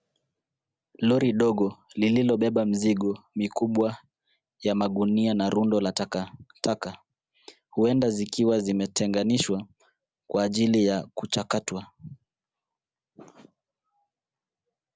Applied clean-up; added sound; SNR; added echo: none; none; none; none.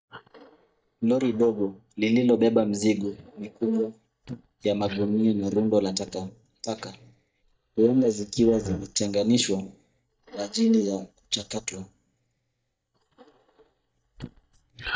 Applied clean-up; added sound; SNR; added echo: neural mask model DeepFilterNet 3.